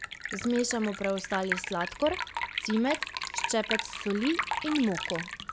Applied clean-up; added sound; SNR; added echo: none; Liquid; 5 dB; none.